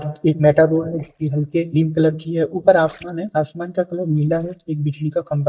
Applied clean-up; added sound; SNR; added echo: neural mask model DeepFilterNet 3.